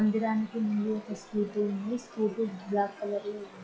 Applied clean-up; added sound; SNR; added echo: classical method log-MMSE.